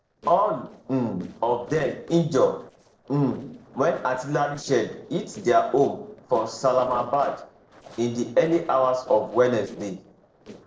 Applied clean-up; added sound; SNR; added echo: neural separator model SepFormer DNS4.